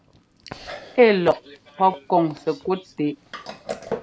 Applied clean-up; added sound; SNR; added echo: none; Chewing, mastication; 15 dB; none.